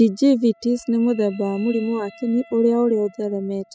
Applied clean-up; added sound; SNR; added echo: classical method spectral subtraction.